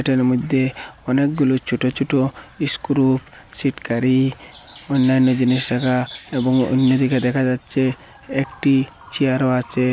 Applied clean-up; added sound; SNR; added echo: none; none; none; none.